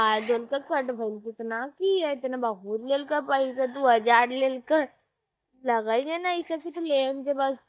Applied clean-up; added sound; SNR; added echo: neural mask model DeepFilterNet 3.